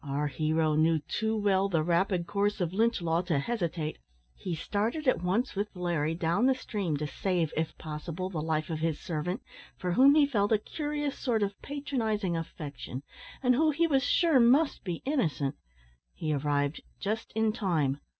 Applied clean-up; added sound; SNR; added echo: none; none; none; none.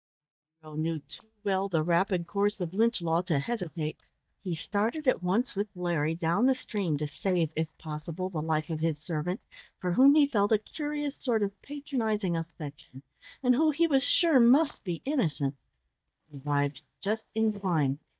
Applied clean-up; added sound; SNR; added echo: neural mask model DeepFilterNet 3.